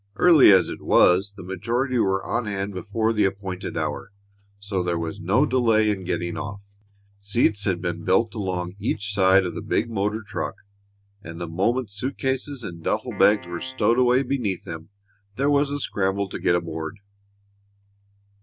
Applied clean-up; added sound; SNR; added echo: none; Piano; 19 dB; none.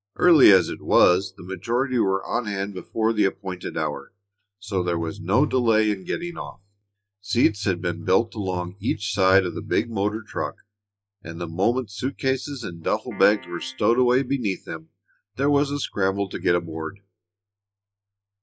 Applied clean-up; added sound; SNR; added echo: classical method log-MMSE.